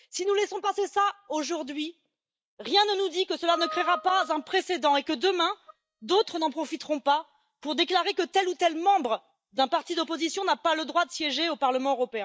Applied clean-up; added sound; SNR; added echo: neural mask model DeepFilterNet 3.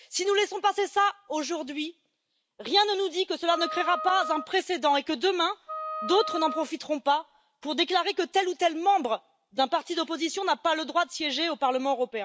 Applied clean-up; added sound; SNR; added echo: none; Wind instrument, woodwind instrument; 9 dB; none.